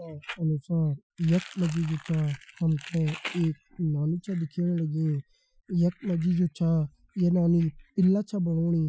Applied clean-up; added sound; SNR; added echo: classical method Wiener filter.